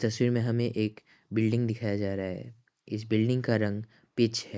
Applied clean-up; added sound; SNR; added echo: neural mask model Resemble Enhance denoiser.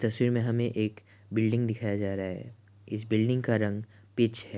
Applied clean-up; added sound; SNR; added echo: none; none; none; none.